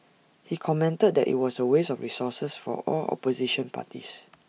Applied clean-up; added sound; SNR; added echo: none; none; none; none.